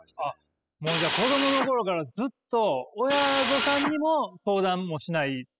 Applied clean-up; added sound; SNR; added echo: classical method spectral subtraction.